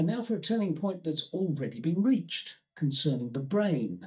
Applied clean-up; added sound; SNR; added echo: neural mask model DeepFilterNet 3.